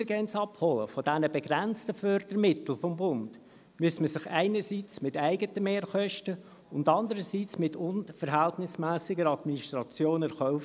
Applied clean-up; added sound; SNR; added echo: none; none; none; none.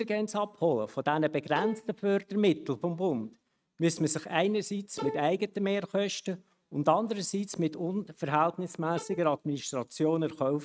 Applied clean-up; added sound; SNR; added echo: neural mask model RNNoise.